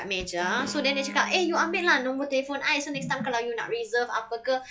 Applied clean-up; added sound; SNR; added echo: classical method log-MMSE.